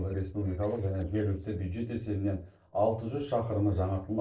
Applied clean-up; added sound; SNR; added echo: neural separator model SepFormer DNS4.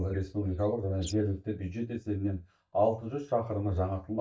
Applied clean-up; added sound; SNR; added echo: neural mask model DeepFilterNet 3.